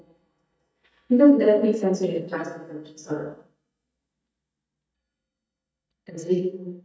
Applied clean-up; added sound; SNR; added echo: neural mask model DeepFilterNet 3.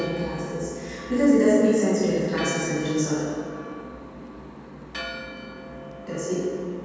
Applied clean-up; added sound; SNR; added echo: none; Church bell; 15 dB; reverberation time 2.1 s.